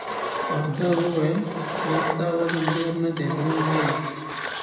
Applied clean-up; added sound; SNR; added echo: none; Engine; 4 dB; reverberation time 1.5 s.